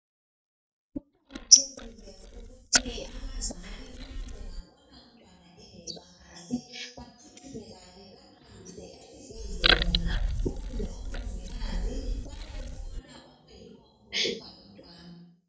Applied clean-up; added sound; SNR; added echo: neural mask model DeepFilterNet 3.